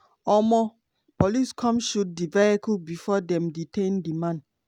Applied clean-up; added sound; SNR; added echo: none; none; none; none.